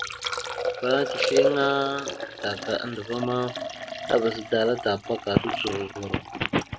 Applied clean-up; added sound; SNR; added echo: none; Liquid; 4 dB; none.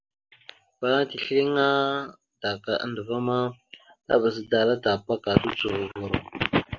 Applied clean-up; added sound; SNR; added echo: none; none; none; none.